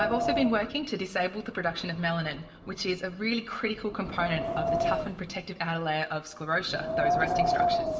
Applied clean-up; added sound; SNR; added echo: none; Wind; 1 dB; reverberation time 0.7 s.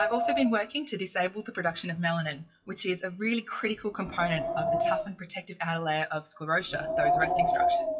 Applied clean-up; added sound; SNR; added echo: classical method WPE with log-MMSE.